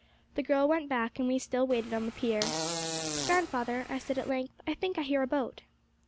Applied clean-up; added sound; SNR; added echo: none; Fart; 6 dB; none.